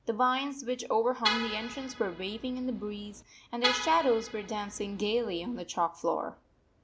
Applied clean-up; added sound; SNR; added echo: none; Vehicle horn, car horn, honking; 5 dB; none.